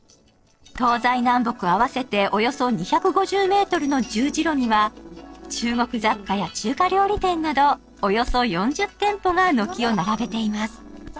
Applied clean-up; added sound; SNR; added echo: neural separator model SepFormer DNS4.